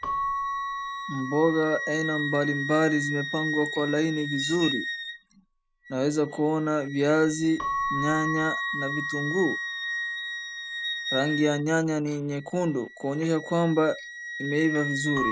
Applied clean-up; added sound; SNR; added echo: none; Keyboard (musical) / Bell + Wind instrument, woodwind instrument; 5 dB; none.